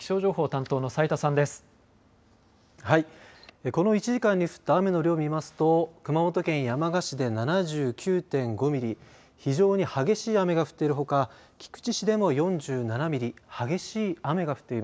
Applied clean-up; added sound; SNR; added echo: none; none; none; none.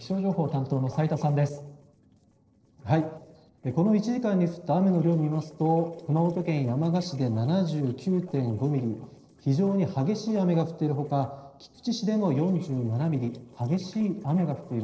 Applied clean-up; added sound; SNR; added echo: neural separator model SepFormer DNS4.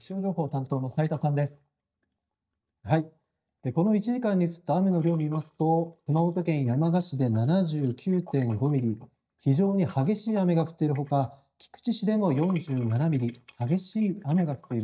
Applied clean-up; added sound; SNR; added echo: neural mask model DeepFilterNet 3.